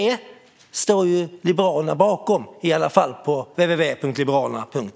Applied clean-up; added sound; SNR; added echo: none; none; none; none.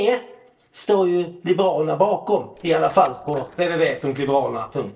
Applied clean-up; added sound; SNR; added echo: neural separator model SepFormer DNS4.